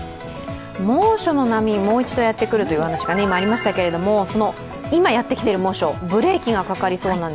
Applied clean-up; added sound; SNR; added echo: none; none; none; none.